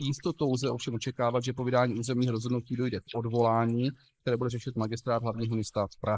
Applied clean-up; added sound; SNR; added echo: neural mask model Resemble Enhance denoiser.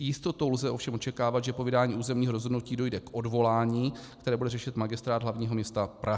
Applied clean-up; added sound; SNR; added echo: none; none; none; none.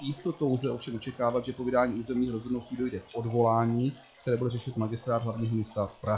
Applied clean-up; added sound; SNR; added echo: classical method log-MMSE.